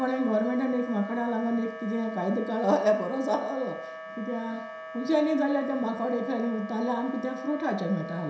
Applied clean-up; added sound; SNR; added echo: none; Wind instrument, woodwind instrument; 12 dB; reverberation time 0.7 s.